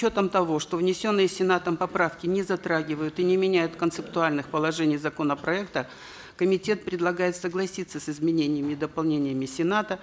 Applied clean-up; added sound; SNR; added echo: none; none; none; none.